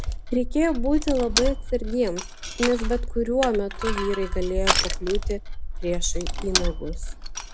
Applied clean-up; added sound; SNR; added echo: none; Crushing; 0 dB; none.